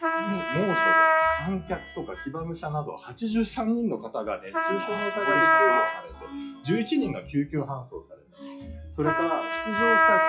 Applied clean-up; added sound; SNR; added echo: classical method WPE with log-MMSE.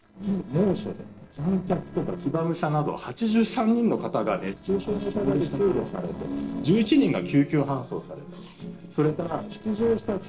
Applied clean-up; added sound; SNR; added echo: neural separator model SepFormer DNS4.